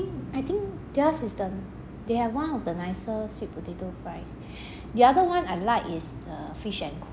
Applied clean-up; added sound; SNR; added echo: none; none; none; none.